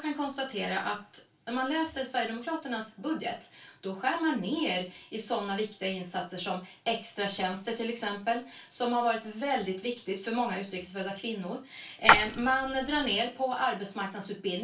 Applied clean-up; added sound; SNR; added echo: none; Splash, splatter; -5 dB; reverberation time 0.2 s.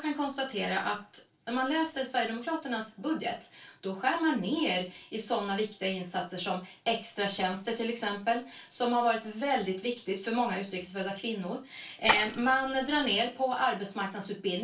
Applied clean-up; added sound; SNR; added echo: neural separator model SepFormer DNS4.